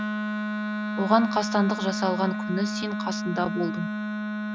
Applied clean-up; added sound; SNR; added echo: none; Wind instrument, woodwind instrument; 2 dB; none.